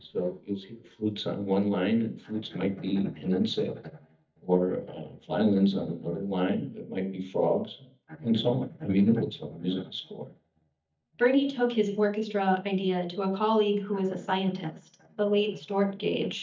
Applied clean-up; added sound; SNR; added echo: neural mask model DeepFilterNet 3.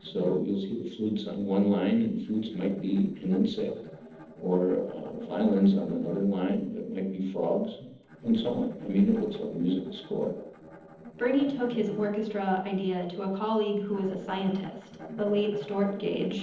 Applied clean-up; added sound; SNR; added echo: neural separator model SepFormer DNS4.